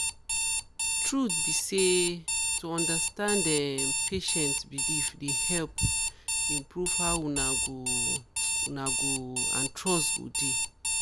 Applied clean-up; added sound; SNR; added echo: none; Alarm; -3 dB; none.